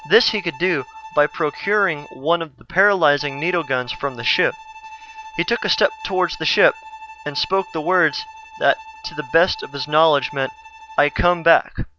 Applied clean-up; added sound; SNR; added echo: none; Bowed string instrument; 18 dB; none.